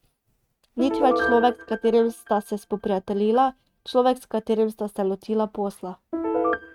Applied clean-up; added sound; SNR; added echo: neural mask model RNNoise.